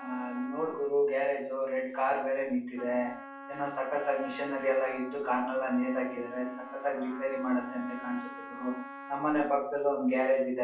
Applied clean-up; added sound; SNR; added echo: none; Trumpet; 15 dB; reverberation time 0.3 s.